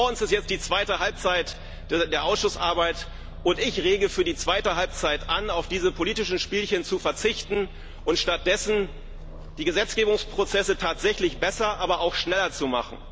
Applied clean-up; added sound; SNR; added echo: none; Aircraft; 13 dB; none.